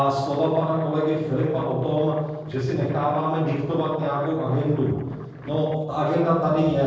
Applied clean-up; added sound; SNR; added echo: neural separator model SepFormer DNS4.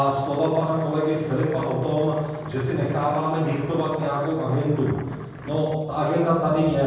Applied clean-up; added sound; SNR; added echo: none; Domestic sounds, home sounds; 19 dB; reverberation time 1.3 s.